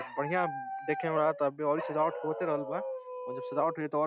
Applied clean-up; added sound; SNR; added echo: classical method log-MMSE.